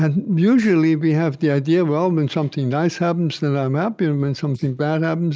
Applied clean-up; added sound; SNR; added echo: neural mask model Resemble Enhance denoiser.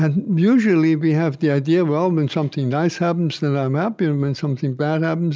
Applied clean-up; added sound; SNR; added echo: none; none; none; none.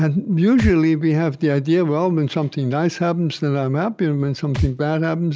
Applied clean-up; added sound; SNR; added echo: none; Thump, thud; 13 dB; none.